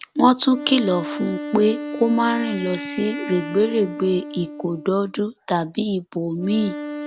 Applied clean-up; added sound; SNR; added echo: none; Wind instrument, woodwind instrument; 11 dB; none.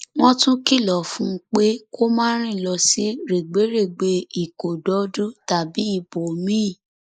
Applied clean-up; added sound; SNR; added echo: neural mask model Resemble Enhance denoiser.